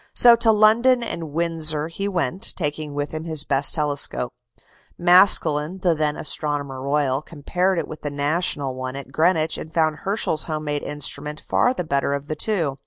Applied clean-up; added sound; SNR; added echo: none; none; none; none.